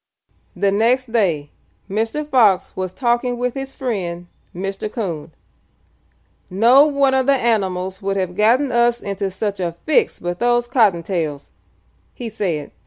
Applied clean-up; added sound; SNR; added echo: none; none; none; none.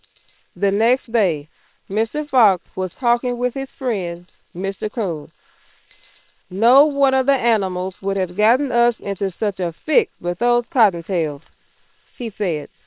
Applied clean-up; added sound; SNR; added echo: neural separator model SepFormer WHAM!.